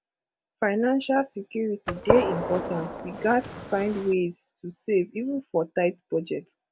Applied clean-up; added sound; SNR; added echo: none; Gunshot, gunfire; 3 dB; none.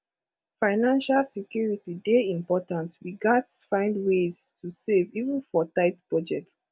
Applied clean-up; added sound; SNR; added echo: none; none; none; none.